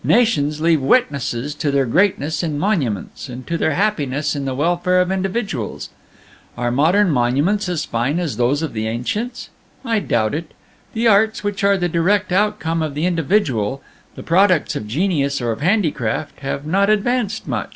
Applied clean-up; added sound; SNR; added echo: none; none; none; none.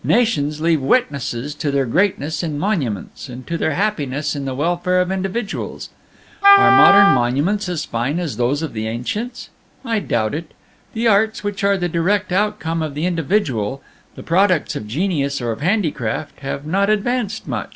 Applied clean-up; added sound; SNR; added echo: none; Wind instrument, woodwind instrument; -4 dB; none.